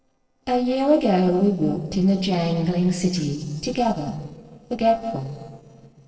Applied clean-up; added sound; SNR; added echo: neural separator model SepFormer DNS4.